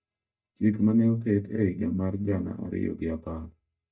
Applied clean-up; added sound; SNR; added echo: neural mask model DeepFilterNet 3.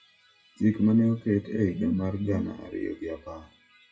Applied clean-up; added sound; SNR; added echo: classical method WPE with log-MMSE.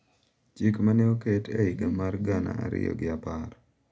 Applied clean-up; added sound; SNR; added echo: none; none; none; none.